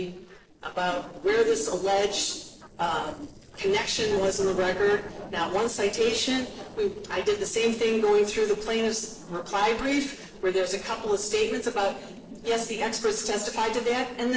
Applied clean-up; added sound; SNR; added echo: neural separator model SepFormer DNS4.